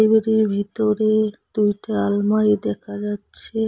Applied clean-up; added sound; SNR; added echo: none; none; none; none.